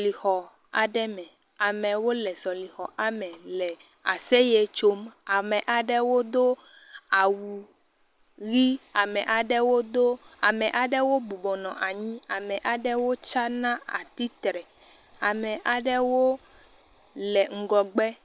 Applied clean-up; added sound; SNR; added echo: none; none; none; none.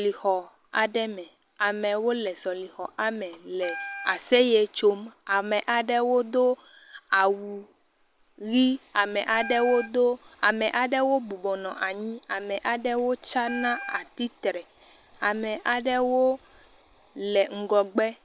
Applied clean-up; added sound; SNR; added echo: none; Wind instrument, woodwind instrument; 12 dB; none.